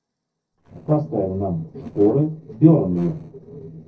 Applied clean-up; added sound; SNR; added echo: neural separator model SepFormer DNS4.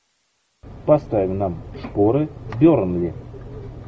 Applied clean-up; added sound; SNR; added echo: none; none; none; none.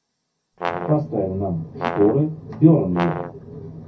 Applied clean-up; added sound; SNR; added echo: none; Brass instrument; 9 dB; reverberation time 0.3 s.